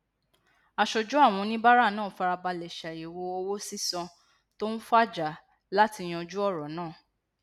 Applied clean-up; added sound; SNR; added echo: none; none; none; none.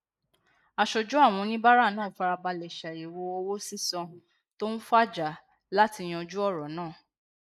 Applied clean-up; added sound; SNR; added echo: neural mask model Resemble Enhance denoiser.